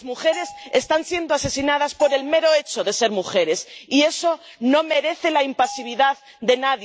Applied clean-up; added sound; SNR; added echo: none; Bell; 19 dB; none.